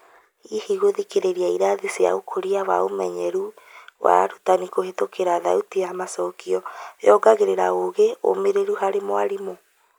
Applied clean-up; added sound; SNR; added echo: none; none; none; none.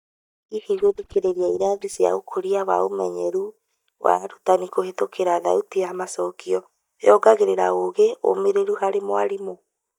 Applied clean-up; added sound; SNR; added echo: neural mask model DeepFilterNet 3.